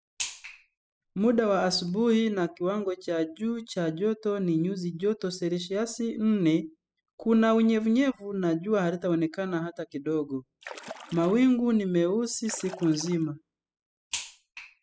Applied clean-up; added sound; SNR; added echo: classical method spectral subtraction.